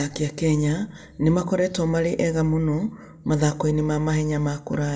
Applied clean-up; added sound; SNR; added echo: none; none; none; reverberation time 0.7 s.